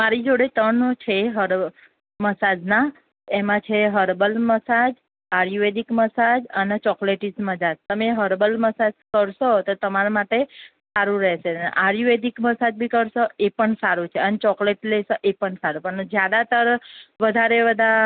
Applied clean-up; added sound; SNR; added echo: none; none; none; none.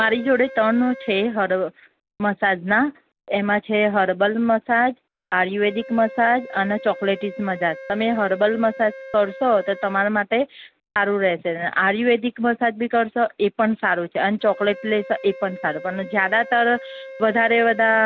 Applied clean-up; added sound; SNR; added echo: none; Wind instrument, woodwind instrument; 19 dB; none.